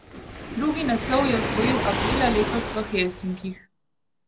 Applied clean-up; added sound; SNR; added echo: none; Waves, surf; 3 dB; none.